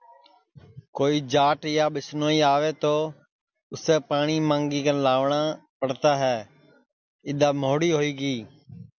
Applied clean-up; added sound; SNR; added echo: none; none; none; none.